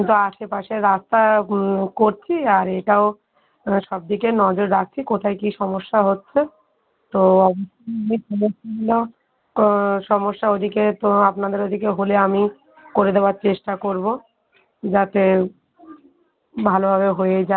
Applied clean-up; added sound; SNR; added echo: none; none; none; none.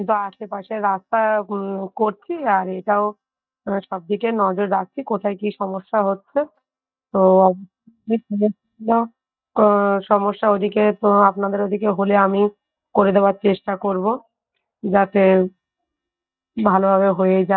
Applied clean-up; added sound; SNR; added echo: neural mask model DeepFilterNet 3.